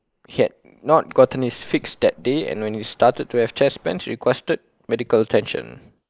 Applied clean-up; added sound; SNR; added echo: neural mask model Resemble Enhance denoiser.